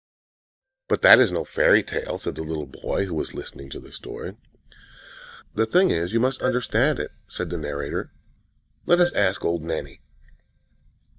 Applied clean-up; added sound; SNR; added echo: neural mask model DeepFilterNet 3.